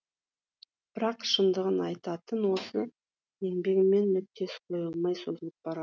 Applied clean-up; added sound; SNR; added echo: none; none; none; none.